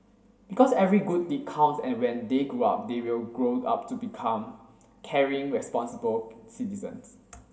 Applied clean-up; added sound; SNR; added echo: none; none; none; reverberation time 1.1 s.